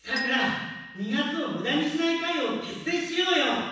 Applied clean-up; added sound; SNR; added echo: none; Glockenspiel; 14 dB; reverberation time 1.1 s.